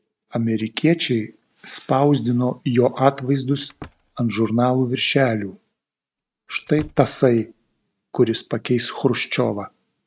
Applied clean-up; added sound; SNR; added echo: neural mask model RNNoise.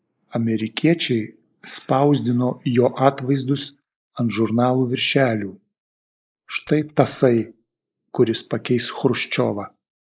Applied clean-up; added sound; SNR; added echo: neural mask model Resemble Enhance denoiser.